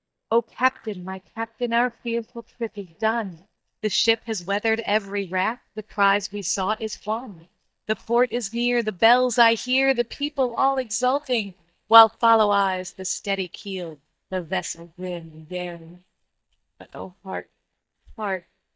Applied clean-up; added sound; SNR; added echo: neural mask model DeepFilterNet 3.